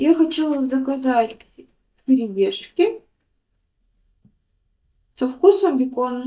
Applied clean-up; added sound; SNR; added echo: neural mask model DeepFilterNet 3.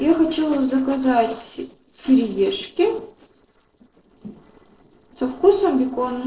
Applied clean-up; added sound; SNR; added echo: neural separator model SepFormer DNS4.